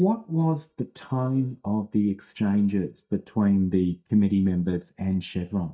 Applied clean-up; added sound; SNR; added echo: neural mask model DeepFilterNet 3.